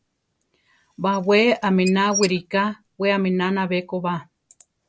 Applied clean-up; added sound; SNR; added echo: none; Squeak / Dishes, pots, and pans; 12 dB; none.